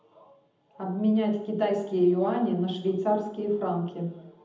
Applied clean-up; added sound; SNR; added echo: none; none; none; reverberation time 0.8 s.